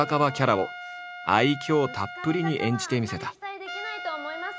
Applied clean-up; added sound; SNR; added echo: none; Trumpet; 12 dB; none.